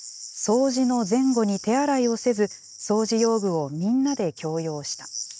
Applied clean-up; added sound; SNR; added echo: neural mask model RNNoise.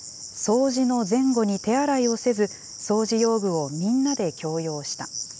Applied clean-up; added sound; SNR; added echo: neural mask model Resemble Enhance denoiser.